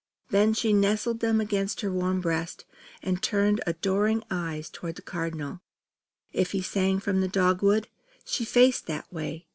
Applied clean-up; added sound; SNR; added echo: none; none; none; none.